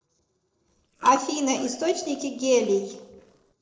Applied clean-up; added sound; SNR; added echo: neural separator model SepFormer DNS4.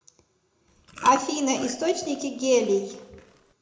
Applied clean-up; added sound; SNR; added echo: none; Chewing, mastication; 16 dB; reverberation time 0.6 s.